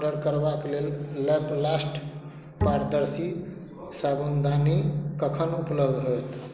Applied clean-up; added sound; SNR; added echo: none; Bowed string instrument; 6 dB; none.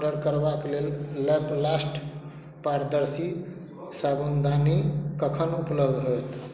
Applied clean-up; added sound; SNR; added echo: none; none; none; none.